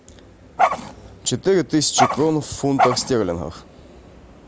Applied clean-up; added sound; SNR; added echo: none; Dog; 0 dB; none.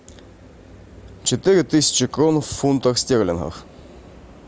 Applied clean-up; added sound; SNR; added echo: none; none; none; none.